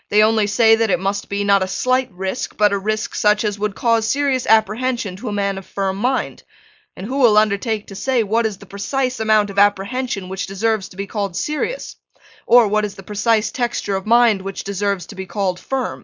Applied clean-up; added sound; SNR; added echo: neural mask model Resemble Enhance denoiser.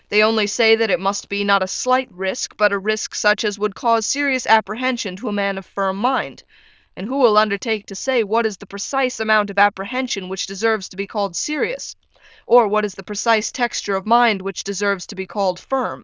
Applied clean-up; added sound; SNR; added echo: neural diffusion model UNIVERSE++.